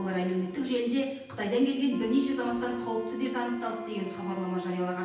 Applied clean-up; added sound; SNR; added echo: none; Wind instrument, woodwind instrument; 9 dB; reverberation time 0.9 s.